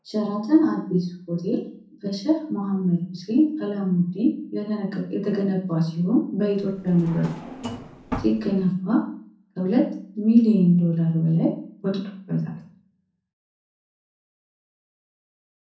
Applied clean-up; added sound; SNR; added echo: none; Drawer open or close; 11 dB; reverberation time 0.6 s.